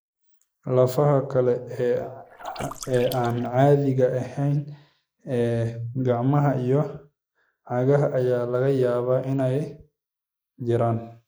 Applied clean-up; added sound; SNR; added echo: neural mask model Resemble Enhance denoiser.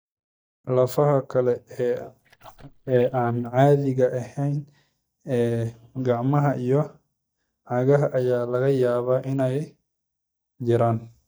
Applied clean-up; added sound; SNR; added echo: neural mask model DeepFilterNet 3.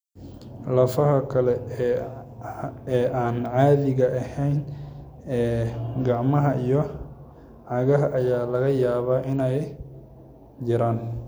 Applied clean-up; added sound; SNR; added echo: none; none; none; none.